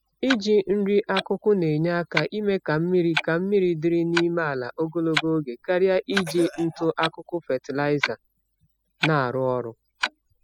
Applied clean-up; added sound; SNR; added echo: classical method spectral subtraction.